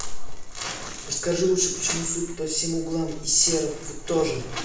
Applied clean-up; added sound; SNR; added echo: none; Livestock, farm animals, working animals; 13 dB; reverberation time 0.7 s.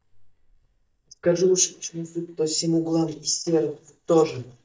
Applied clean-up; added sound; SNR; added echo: neural mask model DeepFilterNet 3.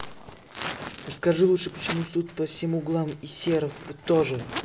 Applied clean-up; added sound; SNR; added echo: none; none; none; none.